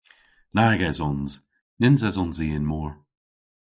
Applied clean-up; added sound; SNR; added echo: neural mask model Resemble Enhance denoiser.